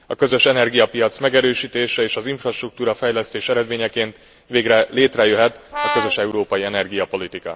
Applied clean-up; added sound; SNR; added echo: none; Brass instrument; 5 dB; none.